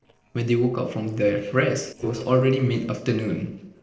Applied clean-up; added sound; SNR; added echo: neural separator model SepFormer DNS4.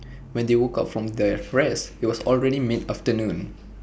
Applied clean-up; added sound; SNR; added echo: none; none; none; none.